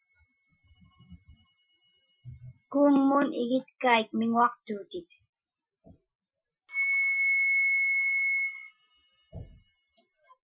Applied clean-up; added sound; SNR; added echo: classical method Wiener filter.